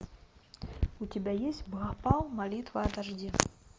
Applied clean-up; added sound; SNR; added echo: none; none; none; none.